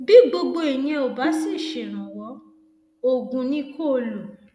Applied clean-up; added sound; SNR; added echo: none; Tabla; 9 dB; none.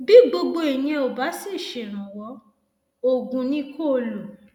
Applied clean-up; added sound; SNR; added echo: none; none; none; none.